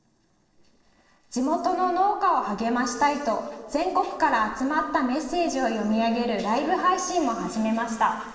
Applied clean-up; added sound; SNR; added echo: neural separator model SepFormer DNS4.